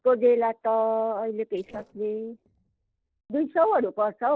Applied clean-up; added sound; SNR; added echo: neural separator model SepFormer DNS4.